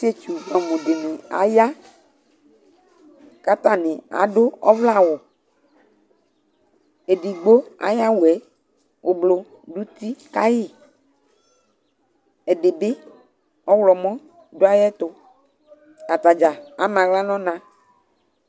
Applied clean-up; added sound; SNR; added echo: none; none; none; none.